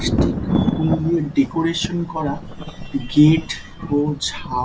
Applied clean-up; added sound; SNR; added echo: none; Thunder; 4 dB; none.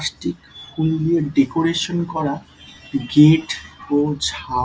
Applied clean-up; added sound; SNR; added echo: none; none; none; none.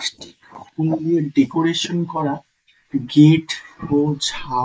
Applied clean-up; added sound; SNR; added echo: neural mask model Resemble Enhance denoiser.